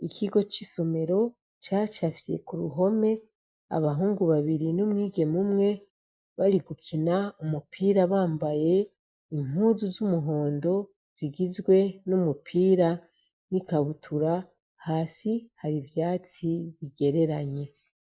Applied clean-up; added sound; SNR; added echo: neural mask model Resemble Enhance denoiser.